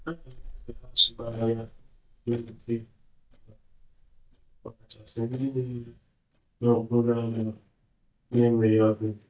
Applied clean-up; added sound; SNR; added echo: neural mask model DeepFilterNet 3.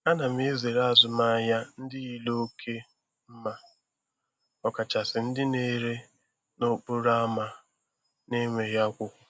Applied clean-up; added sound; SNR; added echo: none; none; none; none.